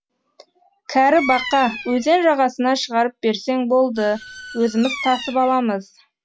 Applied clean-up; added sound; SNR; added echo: none; Bird vocalization, bird call, bird song; 14 dB; none.